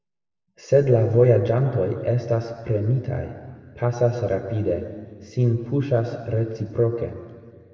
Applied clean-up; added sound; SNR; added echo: none; none; none; reverberation time 1.9 s.